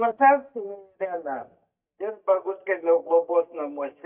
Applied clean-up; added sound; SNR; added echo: neural mask model DeepFilterNet 3.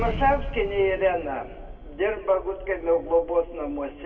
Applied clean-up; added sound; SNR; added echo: none; Explosion; 10 dB; reverberation time 1.4 s.